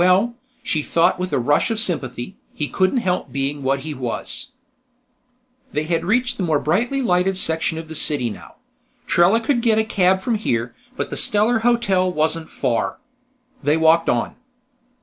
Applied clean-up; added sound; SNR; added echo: none; none; none; none.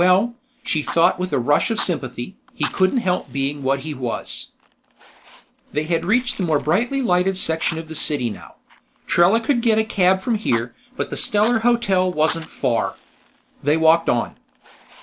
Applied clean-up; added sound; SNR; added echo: none; Fire; 18 dB; none.